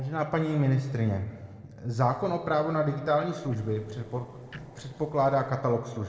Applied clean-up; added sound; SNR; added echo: neural separator model SepFormer DNS4.